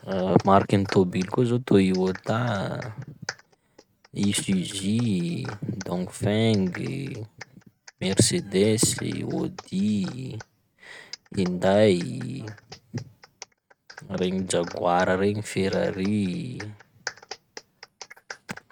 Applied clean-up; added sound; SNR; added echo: neural mask model RNNoise.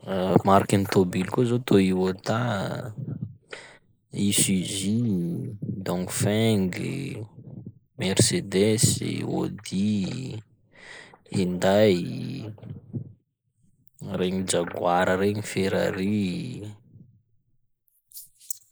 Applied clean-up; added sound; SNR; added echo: neural mask model Resemble Enhance denoiser.